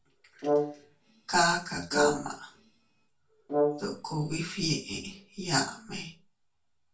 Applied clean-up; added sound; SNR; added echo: none; Brass instrument; -1 dB; reverberation time 0.2 s.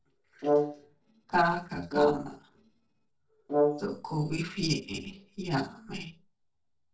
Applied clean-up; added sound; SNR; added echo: neural separator model SepFormer DNS4.